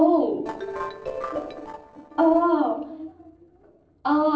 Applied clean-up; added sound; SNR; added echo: neural separator model SepFormer DNS4.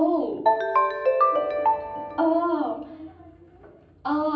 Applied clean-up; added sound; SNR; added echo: none; Ringtone; -4 dB; reverberation time 0.6 s.